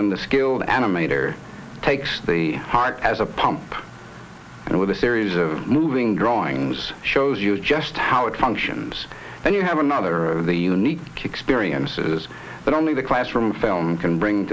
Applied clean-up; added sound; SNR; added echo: none; none; none; none.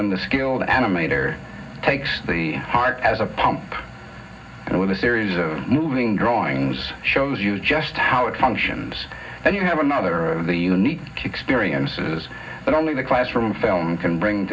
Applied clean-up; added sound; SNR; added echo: none; none; none; reverberation time 0.4 s.